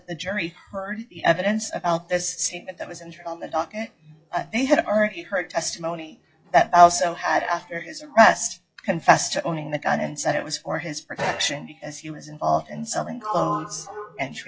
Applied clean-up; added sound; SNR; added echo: classical method log-MMSE.